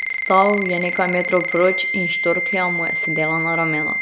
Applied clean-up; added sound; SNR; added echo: none; Ringtone; 2 dB; none.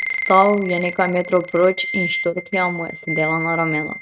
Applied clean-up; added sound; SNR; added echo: neural mask model RNNoise.